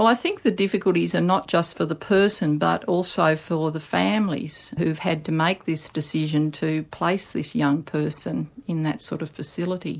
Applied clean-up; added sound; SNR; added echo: none; none; none; none.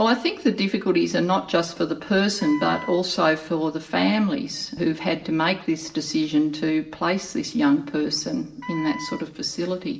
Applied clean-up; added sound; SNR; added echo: none; Wind instrument, woodwind instrument; 15 dB; reverberation time 0.8 s.